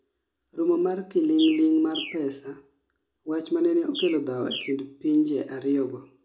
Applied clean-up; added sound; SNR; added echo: none; Bird; 14 dB; reverberation time 0.4 s.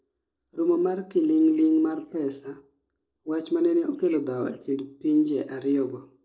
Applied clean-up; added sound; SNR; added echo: neural separator model SepFormer DNS4.